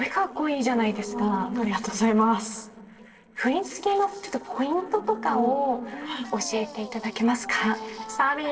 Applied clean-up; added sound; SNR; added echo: neural separator model SepFormer DNS4.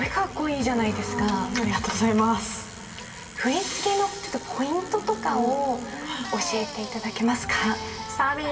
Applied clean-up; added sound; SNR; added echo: none; Bicycle; 14 dB; reverberation time 2.8 s.